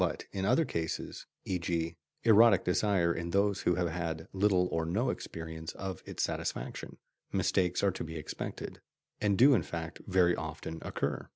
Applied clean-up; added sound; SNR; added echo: none; none; none; none.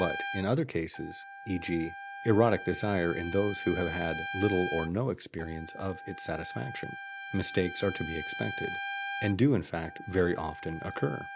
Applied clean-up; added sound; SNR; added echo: none; Trumpet; 9 dB; none.